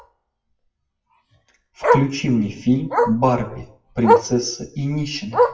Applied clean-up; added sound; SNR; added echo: classical method WPE with log-MMSE.